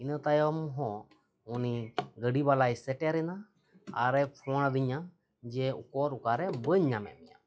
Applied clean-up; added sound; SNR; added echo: classical method log-MMSE.